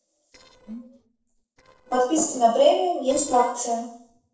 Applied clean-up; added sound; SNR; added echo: neural separator model SepFormer DNS4.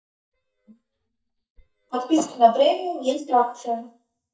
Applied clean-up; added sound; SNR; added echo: neural mask model DeepFilterNet 3.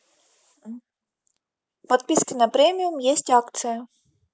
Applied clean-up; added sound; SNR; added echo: none; none; none; none.